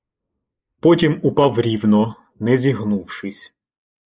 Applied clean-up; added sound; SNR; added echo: neural mask model Resemble Enhance denoiser.